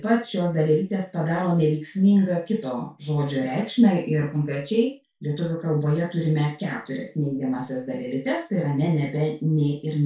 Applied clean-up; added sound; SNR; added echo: none; none; none; reverberation time 0.2 s.